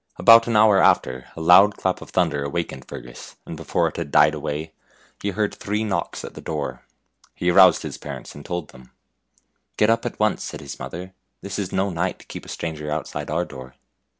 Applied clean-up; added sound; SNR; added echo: none; none; none; none.